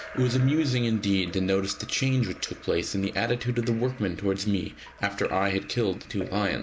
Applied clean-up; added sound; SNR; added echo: none; Drip / Trickle, dribble / Splash, splatter; 18 dB; none.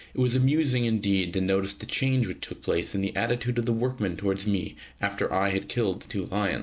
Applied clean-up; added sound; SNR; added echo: none; none; none; none.